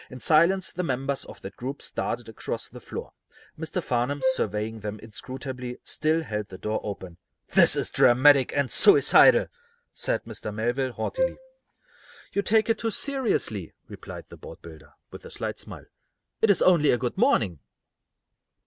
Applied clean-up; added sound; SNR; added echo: none; Wind instrument, woodwind instrument; 4 dB; none.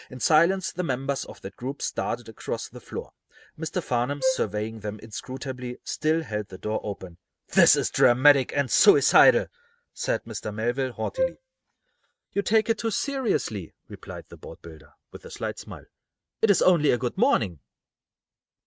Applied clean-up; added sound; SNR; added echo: neural mask model RNNoise.